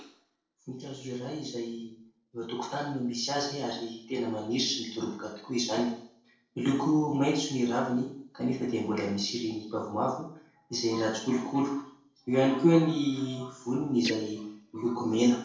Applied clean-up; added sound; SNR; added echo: neural separator model SepFormer DNS4.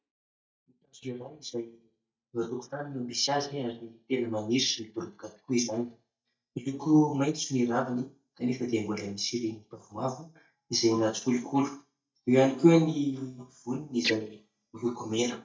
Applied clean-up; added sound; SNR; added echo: neural mask model DeepFilterNet 3.